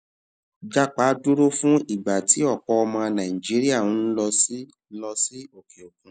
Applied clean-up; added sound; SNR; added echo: none; none; none; none.